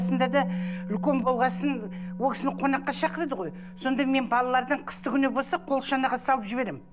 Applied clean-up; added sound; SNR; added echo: none; Musical instrument; 9 dB; none.